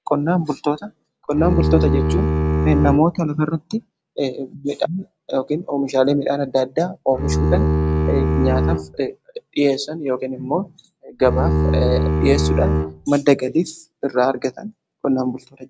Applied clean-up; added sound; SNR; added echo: none; Bowed string instrument; -3 dB; none.